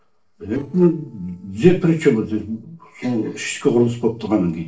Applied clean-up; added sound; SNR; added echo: neural separator model SepFormer DNS4.